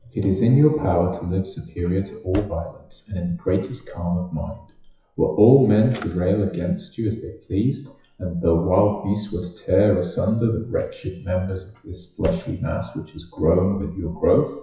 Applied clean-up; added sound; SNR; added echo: classical method WPE with log-MMSE.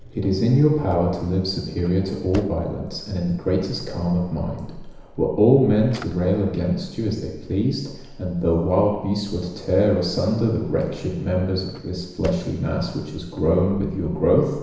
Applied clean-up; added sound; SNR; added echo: none; Drawer open or close; 17 dB; reverberation time 1.0 s.